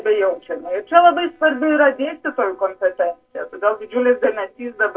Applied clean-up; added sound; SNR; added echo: neural separator model SepFormer DNS4.